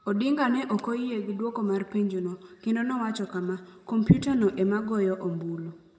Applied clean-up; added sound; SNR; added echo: none; none; none; reverberation time 1.1 s.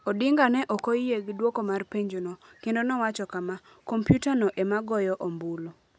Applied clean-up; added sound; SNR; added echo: none; none; none; none.